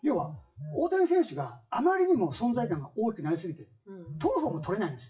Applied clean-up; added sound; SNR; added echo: classical method WPE with log-MMSE.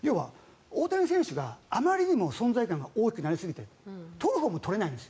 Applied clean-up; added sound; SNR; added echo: none; none; none; none.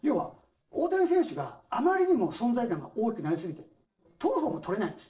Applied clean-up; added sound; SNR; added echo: neural separator model SepFormer DNS4.